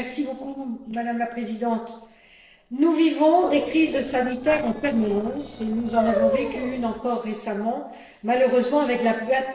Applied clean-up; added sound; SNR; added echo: neural separator model SepFormer DNS4.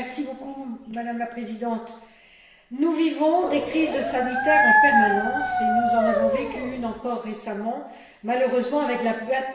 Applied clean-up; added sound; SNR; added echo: none; Dog; -4 dB; reverberation time 0.9 s.